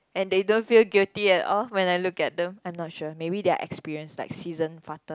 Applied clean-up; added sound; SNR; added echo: none; none; none; none.